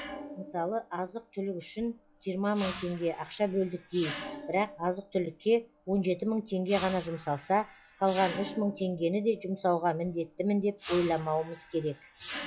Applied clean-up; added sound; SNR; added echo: classical method log-MMSE.